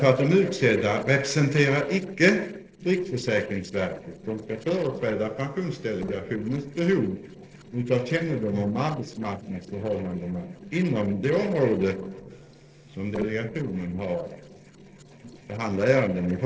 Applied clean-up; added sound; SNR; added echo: neural separator model SepFormer DNS4.